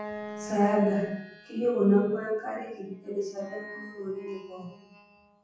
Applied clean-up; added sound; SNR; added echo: classical method WPE with log-MMSE.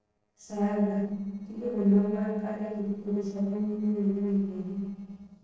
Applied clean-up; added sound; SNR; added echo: neural separator model SepFormer DNS4.